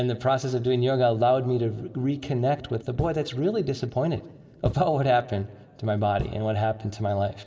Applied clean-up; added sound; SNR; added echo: none; Knock; 12 dB; reverberation time 2.8 s.